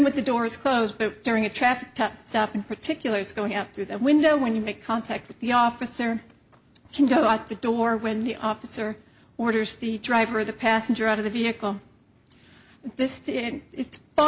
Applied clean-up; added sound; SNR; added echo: none; none; none; none.